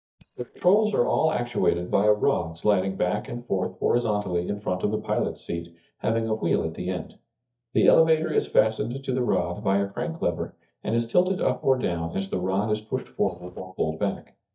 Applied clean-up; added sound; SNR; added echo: neural mask model DeepFilterNet 3.